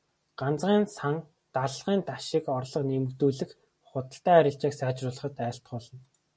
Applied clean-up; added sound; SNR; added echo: none; none; none; none.